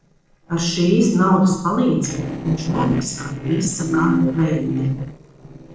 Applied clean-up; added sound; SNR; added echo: neural separator model SepFormer DNS4.